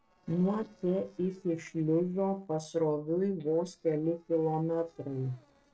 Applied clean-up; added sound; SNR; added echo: neural separator model SepFormer DNS4.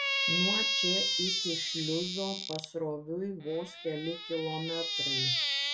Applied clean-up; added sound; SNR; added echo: none; Squeak; -3 dB; reverberation time 0.2 s.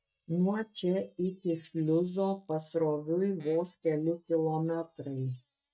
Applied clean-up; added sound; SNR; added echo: neural mask model DeepFilterNet 3.